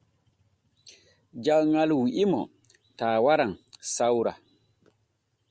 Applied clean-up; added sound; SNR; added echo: none; none; none; none.